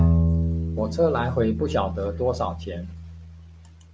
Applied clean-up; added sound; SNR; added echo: none; Bowed string instrument; -1 dB; none.